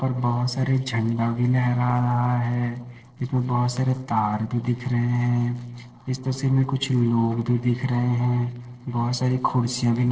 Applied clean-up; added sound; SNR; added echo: neural separator model SepFormer DNS4.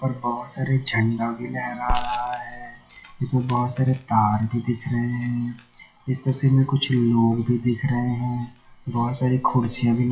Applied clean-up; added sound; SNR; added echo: classical method WPE with log-MMSE.